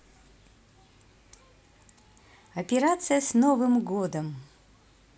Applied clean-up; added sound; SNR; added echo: none; none; none; none.